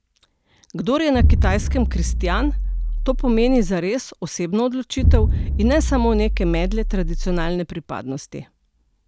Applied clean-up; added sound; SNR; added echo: none; Explosion; -3 dB; none.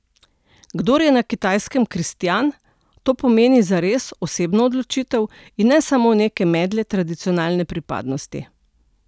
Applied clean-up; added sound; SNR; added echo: none; none; none; none.